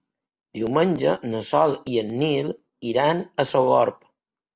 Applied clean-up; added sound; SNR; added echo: none; none; none; none.